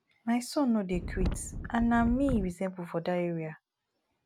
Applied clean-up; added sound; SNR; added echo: none; Wind; 4 dB; none.